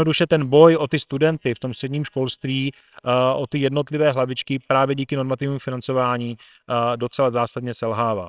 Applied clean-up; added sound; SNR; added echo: neural separator model SepFormer WHAMR!.